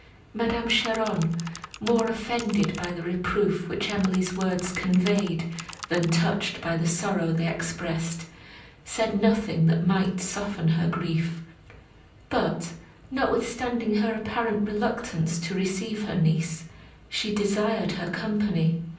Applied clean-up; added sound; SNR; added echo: none; Computer keyboard; 15 dB; reverberation time 0.6 s.